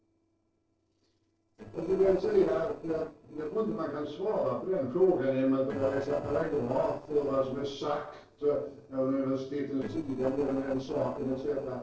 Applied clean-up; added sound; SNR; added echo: neural separator model SepFormer DNS4.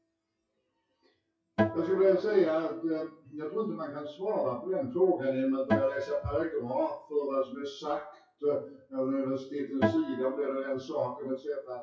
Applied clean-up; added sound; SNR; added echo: classical method WPE with log-MMSE.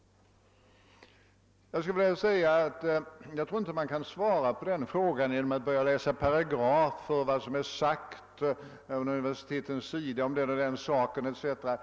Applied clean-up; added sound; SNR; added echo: none; none; none; none.